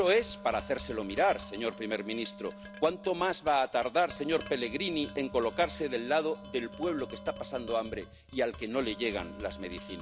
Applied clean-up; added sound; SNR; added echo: none; Wind instrument, woodwind instrument + Tap; 13 dB; none.